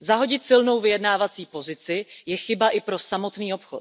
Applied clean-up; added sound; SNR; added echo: none; none; none; none.